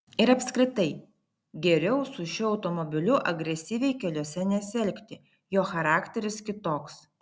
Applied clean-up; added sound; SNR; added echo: none; none; none; none.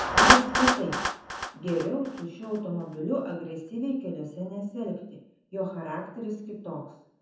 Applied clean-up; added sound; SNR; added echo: none; Clapping; -2 dB; reverberation time 0.7 s.